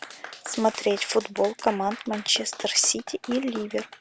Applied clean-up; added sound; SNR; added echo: none; Clapping; 15 dB; none.